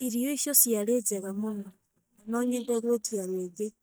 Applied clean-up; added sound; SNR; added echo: neural mask model DeepFilterNet 3.